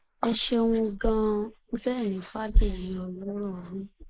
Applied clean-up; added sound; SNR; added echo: neural mask model Resemble Enhance denoiser.